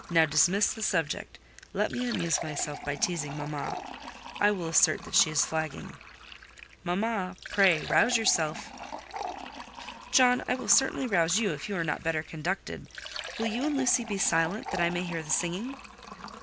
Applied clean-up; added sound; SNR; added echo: none; Fill (with liquid); 12 dB; none.